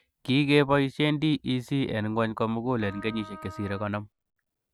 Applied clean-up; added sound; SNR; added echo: none; Wind instrument, woodwind instrument; 19 dB; none.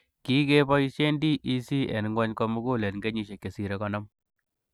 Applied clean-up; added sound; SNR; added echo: none; none; none; none.